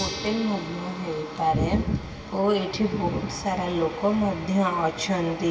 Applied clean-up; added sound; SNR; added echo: none; Gong; 16 dB; reverberation time 1.4 s.